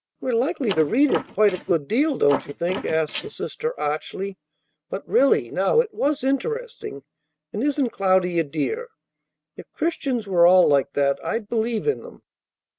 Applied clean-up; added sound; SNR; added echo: neural mask model RNNoise.